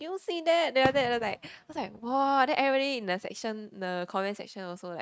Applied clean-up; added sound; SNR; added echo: neural mask model RNNoise.